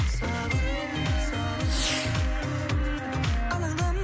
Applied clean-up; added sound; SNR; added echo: none; Fireworks; 14 dB; none.